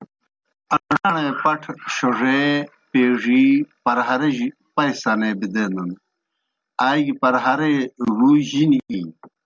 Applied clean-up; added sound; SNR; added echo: none; none; none; none.